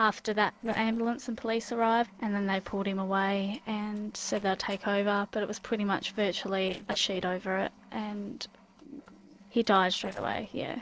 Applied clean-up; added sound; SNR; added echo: neural separator model SepFormer DNS4.